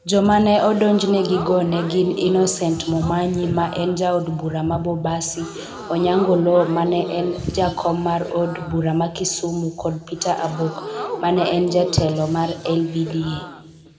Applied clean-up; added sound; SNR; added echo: none; Crowd / Gasp; 13 dB; reverberation time 1.5 s.